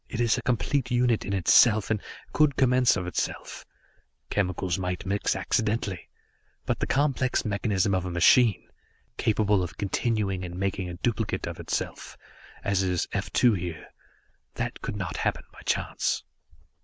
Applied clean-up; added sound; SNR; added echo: none; none; none; none.